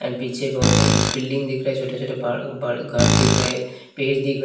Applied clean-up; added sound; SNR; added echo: none; Tools; -3 dB; reverberation time 0.6 s.